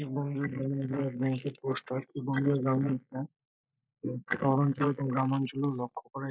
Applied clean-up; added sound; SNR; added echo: neural mask model Resemble Enhance denoiser.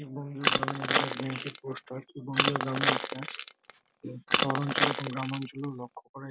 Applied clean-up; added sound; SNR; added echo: none; Crushing; -5 dB; none.